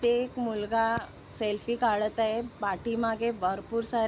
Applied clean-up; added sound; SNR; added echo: none; none; none; none.